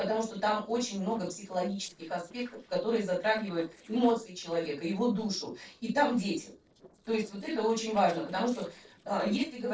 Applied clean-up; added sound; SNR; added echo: neural separator model SepFormer DNS4.